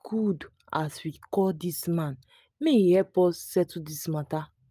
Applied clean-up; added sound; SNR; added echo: none; none; none; none.